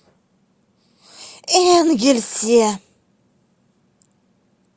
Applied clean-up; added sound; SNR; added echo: none; none; none; none.